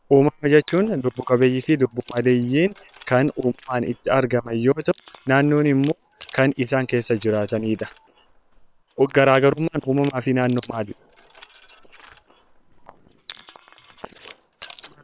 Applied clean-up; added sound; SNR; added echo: neural separator model SepFormer WHAM!.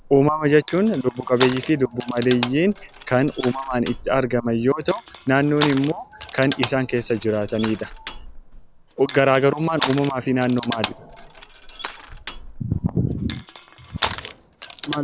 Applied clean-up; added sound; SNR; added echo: none; Crushing; 12 dB; none.